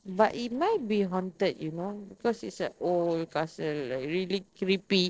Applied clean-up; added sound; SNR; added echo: neural separator model SepFormer DNS4.